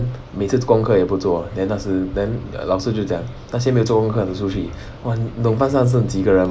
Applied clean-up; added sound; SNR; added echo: none; none; none; none.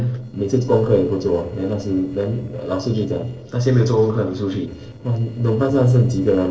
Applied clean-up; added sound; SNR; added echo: neural separator model SepFormer DNS4.